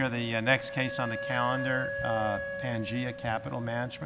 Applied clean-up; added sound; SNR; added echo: none; Wind instrument, woodwind instrument; 6 dB; none.